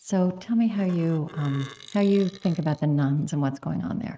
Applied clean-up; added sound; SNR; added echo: neural mask model RNNoise.